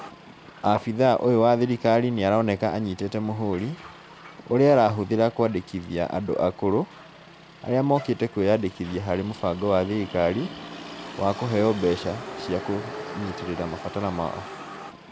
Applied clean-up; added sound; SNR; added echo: none; Motor vehicle (road); 16 dB; none.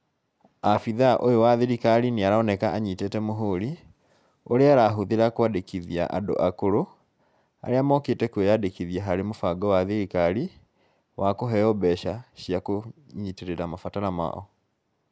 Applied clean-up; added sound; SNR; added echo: none; none; none; none.